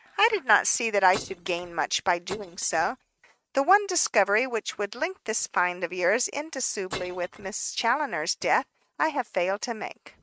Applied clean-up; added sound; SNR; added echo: neural mask model RNNoise.